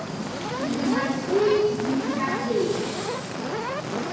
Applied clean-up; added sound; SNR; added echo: none; Fire; 3 dB; reverberation time 1.3 s.